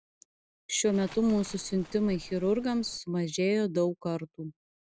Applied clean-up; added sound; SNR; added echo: none; Waves, surf; 18 dB; none.